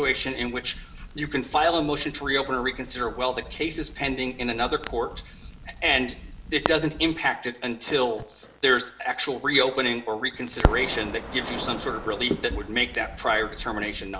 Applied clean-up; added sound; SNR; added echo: none; Crackle; 9 dB; reverberation time 0.5 s.